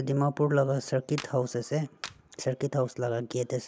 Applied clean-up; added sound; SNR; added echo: none; Clapping; 18 dB; none.